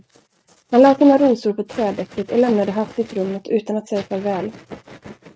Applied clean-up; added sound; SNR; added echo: neural mask model RNNoise.